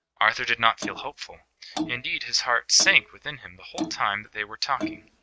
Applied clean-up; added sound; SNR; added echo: neural mask model RNNoise.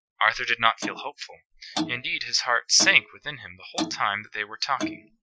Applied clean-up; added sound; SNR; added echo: classical method Wiener filter.